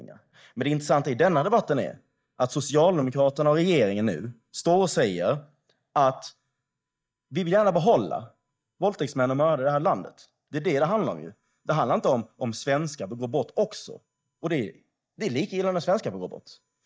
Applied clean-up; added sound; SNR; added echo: neural mask model DeepFilterNet 3.